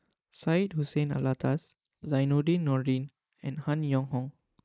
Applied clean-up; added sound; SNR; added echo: neural mask model Resemble Enhance denoiser.